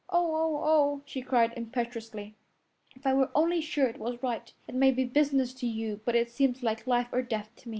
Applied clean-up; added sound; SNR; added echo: none; none; none; none.